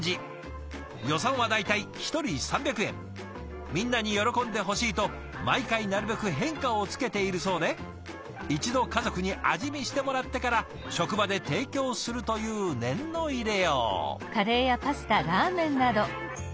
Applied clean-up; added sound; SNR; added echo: none; none; none; none.